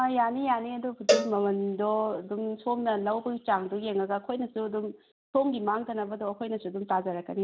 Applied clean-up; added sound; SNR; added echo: none; Cowbell; 2 dB; none.